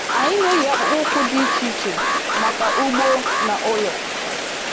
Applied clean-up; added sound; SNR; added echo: none; Rain + Alarm; -2 dB; none.